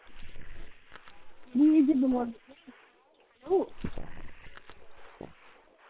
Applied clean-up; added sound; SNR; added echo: neural separator model SepFormer WHAM!.